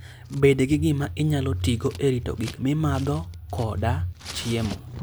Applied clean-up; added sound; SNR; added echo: none; Scissors; 18 dB; none.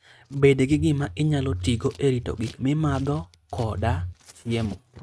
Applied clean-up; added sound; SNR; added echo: neural mask model RNNoise.